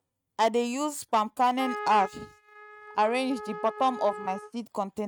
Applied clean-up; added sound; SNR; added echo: neural mask model RNNoise.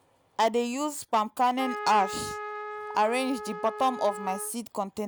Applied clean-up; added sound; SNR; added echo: none; Trumpet; 9 dB; none.